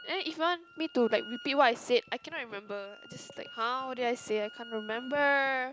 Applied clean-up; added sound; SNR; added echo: none; Wind instrument, woodwind instrument; 19 dB; none.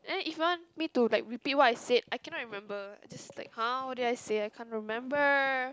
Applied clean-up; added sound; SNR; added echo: none; none; none; none.